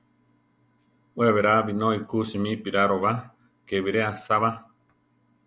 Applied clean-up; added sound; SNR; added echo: none; none; none; none.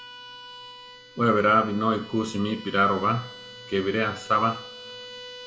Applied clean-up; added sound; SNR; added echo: none; Bowed string instrument; 17 dB; reverberation time 0.6 s.